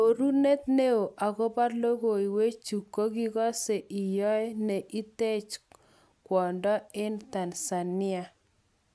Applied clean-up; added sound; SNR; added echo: none; none; none; none.